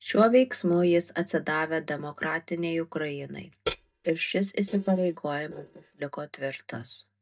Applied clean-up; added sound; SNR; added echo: neural mask model DeepFilterNet 3.